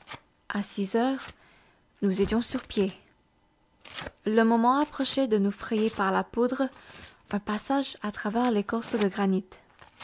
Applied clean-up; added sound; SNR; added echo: none; Tearing; 19 dB; none.